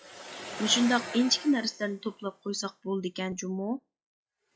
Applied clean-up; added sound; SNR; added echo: classical method log-MMSE.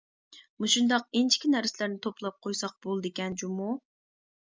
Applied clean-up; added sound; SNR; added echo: none; none; none; none.